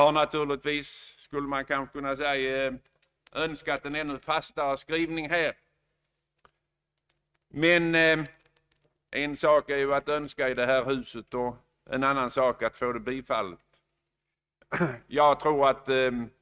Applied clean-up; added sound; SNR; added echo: neural mask model RNNoise.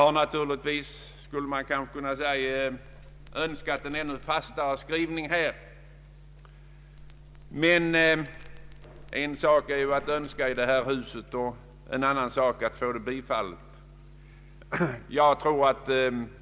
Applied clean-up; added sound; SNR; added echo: none; Crackle; 19 dB; none.